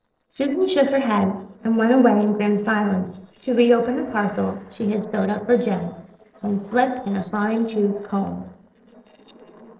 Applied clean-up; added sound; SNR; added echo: neural separator model SepFormer DNS4.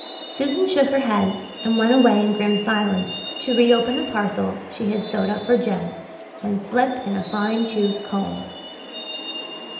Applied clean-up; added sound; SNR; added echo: none; Truck; 11 dB; reverberation time 0.8 s.